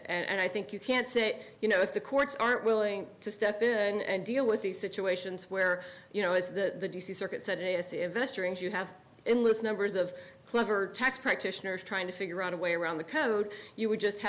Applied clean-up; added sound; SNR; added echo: none; none; none; none.